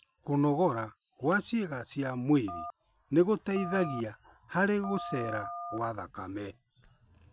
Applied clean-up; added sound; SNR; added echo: none; Telephone; 11 dB; none.